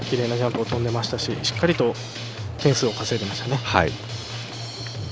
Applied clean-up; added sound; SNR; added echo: none; Drum kit; 11 dB; none.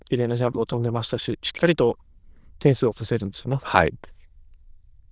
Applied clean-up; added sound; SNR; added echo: neural diffusion model UNIVERSE++.